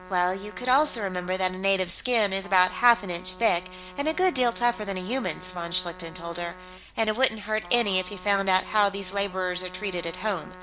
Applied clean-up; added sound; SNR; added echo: none; Trumpet; 18 dB; none.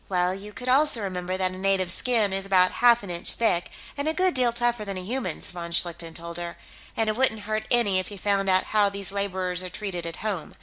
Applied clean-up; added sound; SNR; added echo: none; none; none; none.